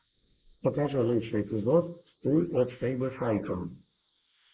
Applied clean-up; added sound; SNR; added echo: neural mask model Resemble Enhance denoiser.